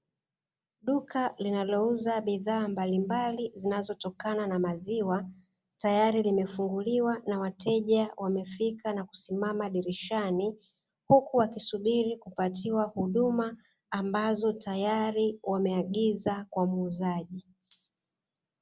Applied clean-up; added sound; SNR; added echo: none; none; none; none.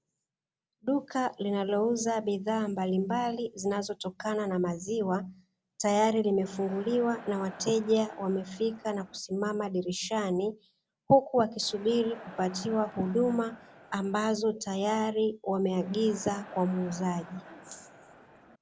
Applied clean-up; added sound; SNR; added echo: none; Crowd; 18 dB; none.